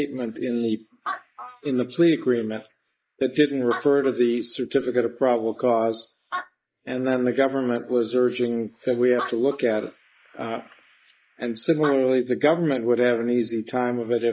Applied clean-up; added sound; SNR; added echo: neural mask model Resemble Enhance denoiser.